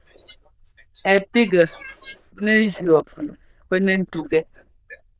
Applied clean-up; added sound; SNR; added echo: neural diffusion model UNIVERSE++.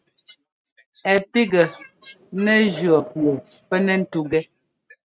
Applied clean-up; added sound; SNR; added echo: neural mask model RNNoise.